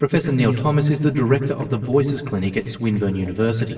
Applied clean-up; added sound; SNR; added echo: none; none; none; reverberation time 1.1 s.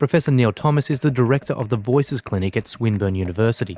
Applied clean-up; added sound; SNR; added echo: none; none; none; none.